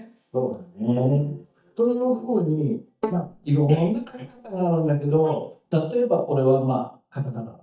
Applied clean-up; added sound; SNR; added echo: neural mask model DeepFilterNet 3.